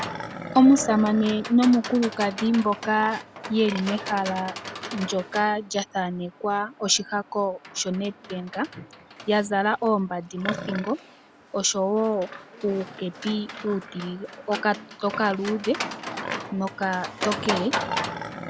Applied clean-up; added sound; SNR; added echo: none; Livestock, farm animals, working animals; 10 dB; none.